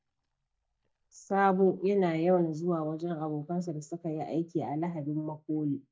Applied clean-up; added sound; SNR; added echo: neural mask model DeepFilterNet 3.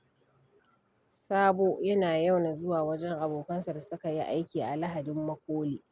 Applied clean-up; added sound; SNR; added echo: none; none; none; none.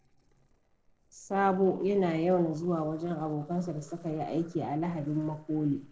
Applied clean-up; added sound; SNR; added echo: neural separator model SepFormer DNS4.